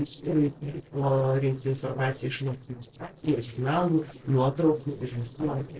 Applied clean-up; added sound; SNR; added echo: neural separator model SepFormer DNS4.